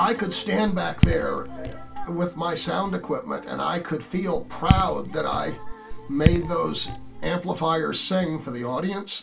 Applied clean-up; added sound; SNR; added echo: none; Raindrop / Drip; -1 dB; reverberation time 0.2 s.